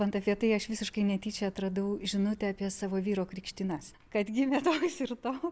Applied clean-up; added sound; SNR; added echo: none; none; none; none.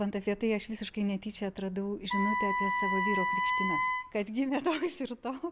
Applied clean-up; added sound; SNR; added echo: none; Wind instrument, woodwind instrument; -2 dB; none.